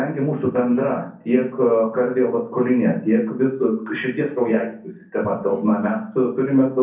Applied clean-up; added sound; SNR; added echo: neural separator model SepFormer DNS4.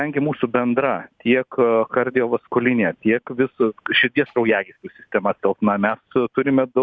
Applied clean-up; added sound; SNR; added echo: none; none; none; none.